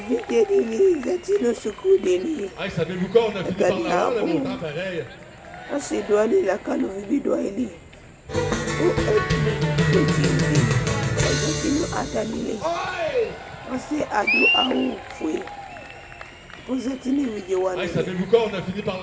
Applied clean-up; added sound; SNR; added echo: none; Cheering; 1 dB; none.